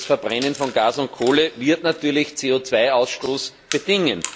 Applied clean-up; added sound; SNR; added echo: none; Chewing, mastication; 17 dB; none.